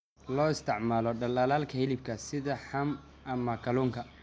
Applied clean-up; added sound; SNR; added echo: none; none; none; none.